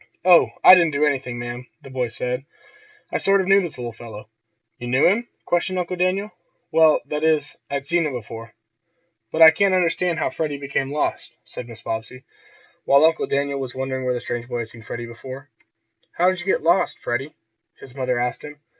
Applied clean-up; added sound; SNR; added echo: none; none; none; none.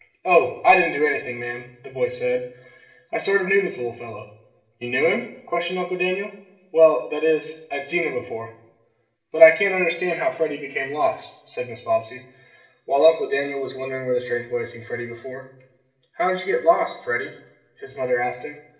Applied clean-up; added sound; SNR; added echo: none; none; none; reverberation time 0.9 s.